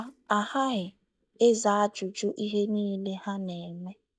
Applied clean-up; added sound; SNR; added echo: neural mask model DeepFilterNet 3.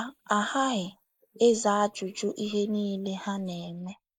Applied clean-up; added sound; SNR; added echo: neural mask model Resemble Enhance denoiser.